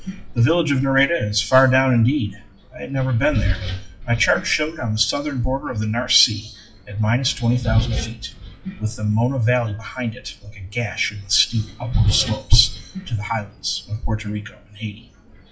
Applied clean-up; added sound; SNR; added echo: classical method WPE with log-MMSE.